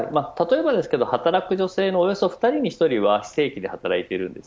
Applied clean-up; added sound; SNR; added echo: none; none; none; none.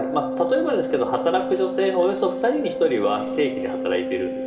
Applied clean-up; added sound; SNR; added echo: none; Organ; 5 dB; reverberation time 2.3 s.